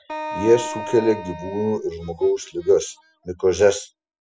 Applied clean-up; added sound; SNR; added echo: classical method spectral subtraction.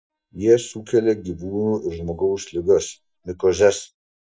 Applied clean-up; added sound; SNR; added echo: neural mask model DeepFilterNet 3.